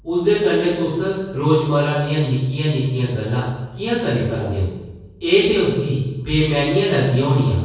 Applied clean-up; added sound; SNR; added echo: none; Brass instrument; 18 dB; reverberation time 1.3 s.